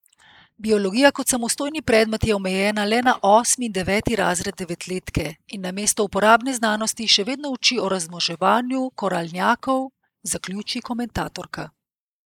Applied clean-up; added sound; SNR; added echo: neural mask model Resemble Enhance denoiser.